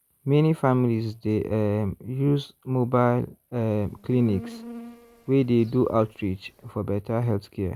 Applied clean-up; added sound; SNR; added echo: none; Insect; 19 dB; none.